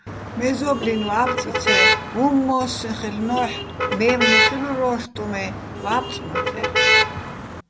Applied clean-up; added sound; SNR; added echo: none; Motor vehicle (road); -1 dB; none.